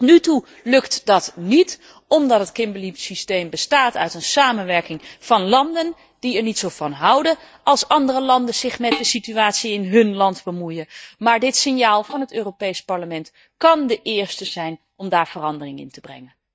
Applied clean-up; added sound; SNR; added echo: neural mask model DeepFilterNet 3.